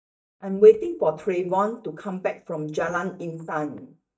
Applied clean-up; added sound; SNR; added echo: neural mask model DeepFilterNet 3.